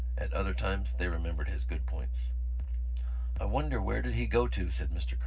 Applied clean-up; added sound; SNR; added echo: none; none; none; reverberation time 0.4 s.